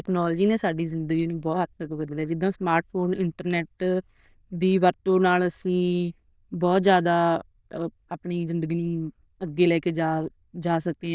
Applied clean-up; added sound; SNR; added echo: neural diffusion model UNIVERSE++.